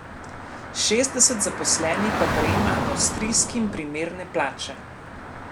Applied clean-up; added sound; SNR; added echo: none; Traffic noise, roadway noise / Car; 4 dB; none.